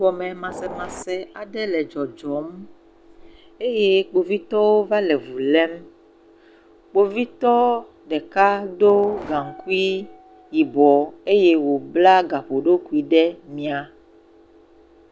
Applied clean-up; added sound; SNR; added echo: none; Train; 13 dB; none.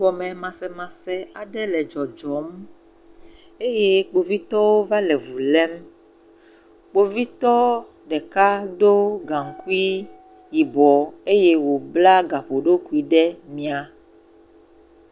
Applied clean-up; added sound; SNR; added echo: none; none; none; none.